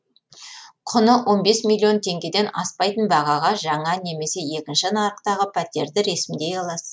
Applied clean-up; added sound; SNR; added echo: none; none; none; none.